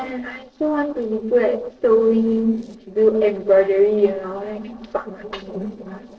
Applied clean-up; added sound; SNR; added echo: neural separator model SepFormer DNS4.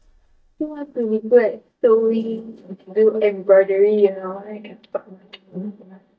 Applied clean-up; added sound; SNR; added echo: neural mask model DeepFilterNet 3.